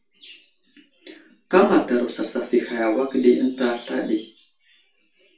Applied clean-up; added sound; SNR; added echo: none; none; none; reverberation time 0.3 s.